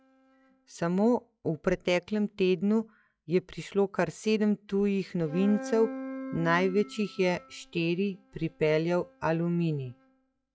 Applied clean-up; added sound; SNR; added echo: classical method log-MMSE.